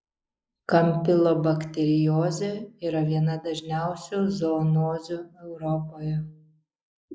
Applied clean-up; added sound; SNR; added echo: neural mask model Resemble Enhance denoiser.